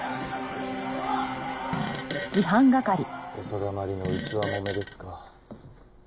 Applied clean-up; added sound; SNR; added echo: none; Fart; 7 dB; none.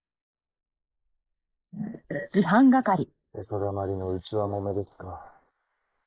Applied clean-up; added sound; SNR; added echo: neural mask model Resemble Enhance denoiser.